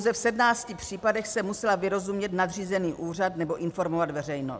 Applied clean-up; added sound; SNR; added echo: none; none; none; none.